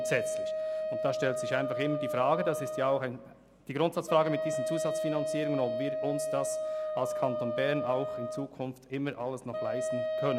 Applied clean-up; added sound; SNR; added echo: none; Wind instrument, woodwind instrument; 1 dB; none.